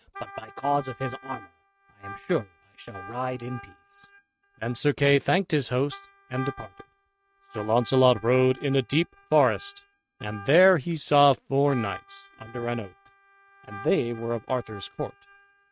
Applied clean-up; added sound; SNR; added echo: neural mask model RNNoise.